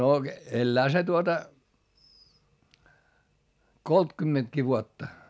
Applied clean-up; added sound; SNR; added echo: none; none; none; none.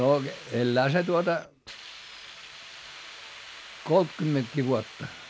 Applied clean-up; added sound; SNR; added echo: none; Hiss; 17 dB; none.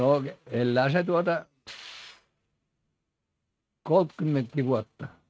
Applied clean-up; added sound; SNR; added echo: neural mask model RNNoise.